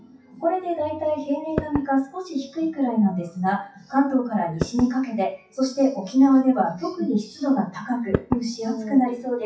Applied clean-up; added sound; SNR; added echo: classical method WPE with log-MMSE.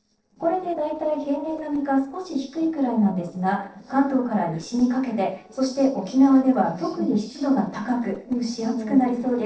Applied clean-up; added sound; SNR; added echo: neural separator model SepFormer DNS4.